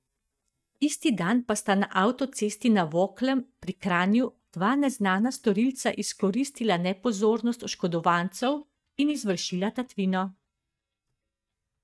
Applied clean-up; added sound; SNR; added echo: neural mask model DeepFilterNet 3.